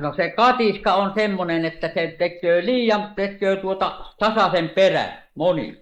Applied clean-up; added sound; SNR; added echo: neural mask model Resemble Enhance denoiser.